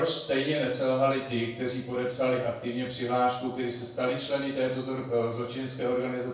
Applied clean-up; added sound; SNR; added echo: none; none; none; reverberation time 0.6 s.